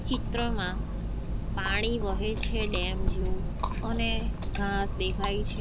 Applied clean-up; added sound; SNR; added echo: none; Chewing, mastication; -4 dB; none.